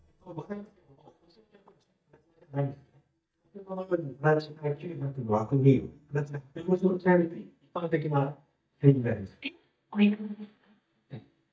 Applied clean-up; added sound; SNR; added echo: neural mask model DeepFilterNet 3.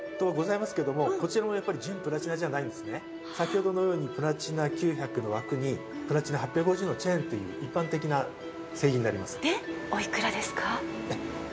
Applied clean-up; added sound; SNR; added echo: none; none; none; none.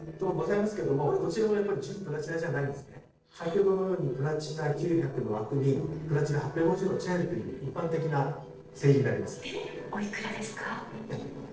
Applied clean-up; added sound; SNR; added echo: neural separator model SepFormer DNS4.